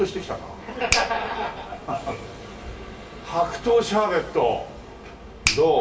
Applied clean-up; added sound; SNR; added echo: none; Finger snapping; 9 dB; reverberation time 0.9 s.